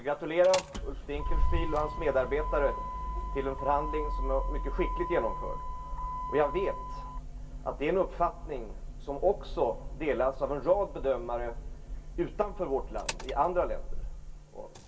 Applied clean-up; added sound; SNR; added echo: none; Motor vehicle (road); 3 dB; reverberation time 0.2 s.